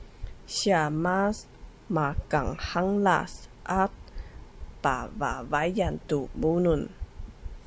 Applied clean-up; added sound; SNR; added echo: none; none; none; none.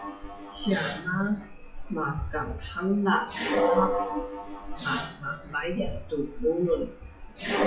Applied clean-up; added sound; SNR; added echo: classical method WPE with log-MMSE.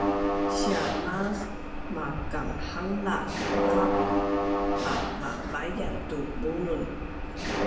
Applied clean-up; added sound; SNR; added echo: none; Mechanisms; -3 dB; reverberation time 1.0 s.